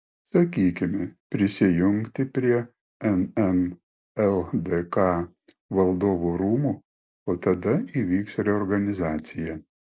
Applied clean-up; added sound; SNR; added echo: none; none; none; none.